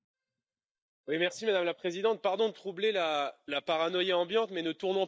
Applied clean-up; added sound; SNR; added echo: neural mask model DeepFilterNet 3.